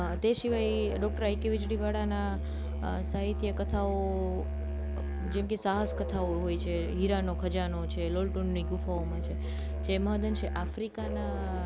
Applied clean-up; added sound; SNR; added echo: none; Musical instrument; 1 dB; none.